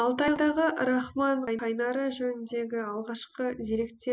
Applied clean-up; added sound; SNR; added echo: none; none; none; none.